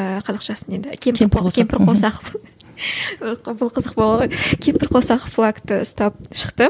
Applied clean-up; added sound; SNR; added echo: none; none; none; none.